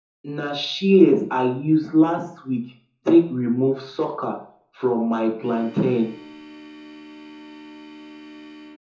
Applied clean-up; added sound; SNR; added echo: none; Organ; 19 dB; reverberation time 0.5 s.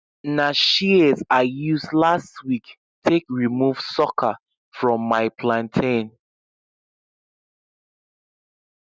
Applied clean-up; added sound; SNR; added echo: none; none; none; none.